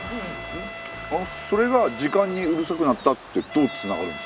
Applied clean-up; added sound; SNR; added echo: none; Waves, surf + Wind instrument, woodwind instrument; 12 dB; none.